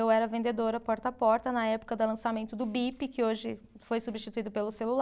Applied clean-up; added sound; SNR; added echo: none; none; none; none.